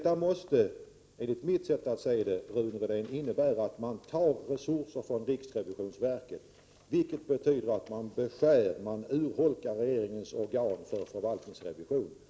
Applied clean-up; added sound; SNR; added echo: none; none; none; none.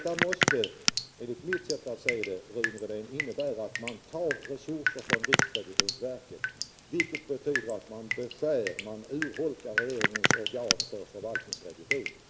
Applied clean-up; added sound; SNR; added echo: none; Drip; -2 dB; none.